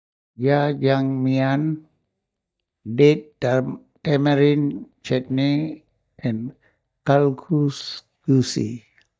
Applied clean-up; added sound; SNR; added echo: neural mask model DeepFilterNet 3.